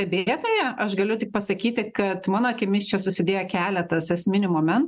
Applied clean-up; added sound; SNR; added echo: none; none; none; none.